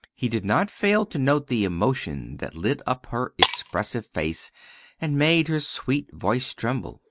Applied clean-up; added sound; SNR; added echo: none; Shatter; 7 dB; none.